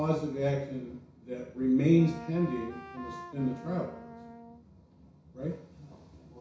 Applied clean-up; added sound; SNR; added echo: none; Wind instrument, woodwind instrument; 14 dB; reverberation time 0.6 s.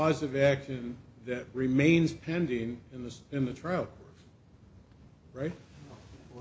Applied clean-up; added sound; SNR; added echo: none; none; none; none.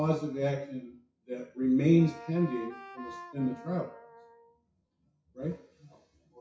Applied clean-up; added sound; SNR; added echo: classical method WPE with log-MMSE.